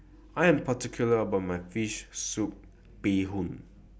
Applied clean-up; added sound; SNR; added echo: none; none; none; none.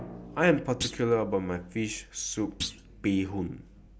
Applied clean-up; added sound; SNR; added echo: none; Drum + Thump, thud; 13 dB; none.